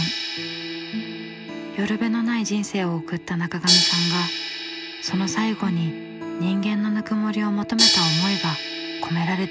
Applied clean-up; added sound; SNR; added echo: none; Crash cymbal; 2 dB; none.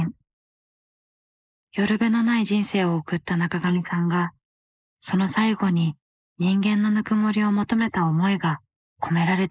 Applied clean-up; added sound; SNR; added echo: neural mask model Resemble Enhance denoiser.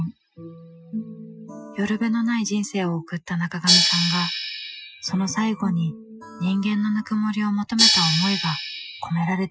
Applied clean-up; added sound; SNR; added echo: classical method Wiener filter.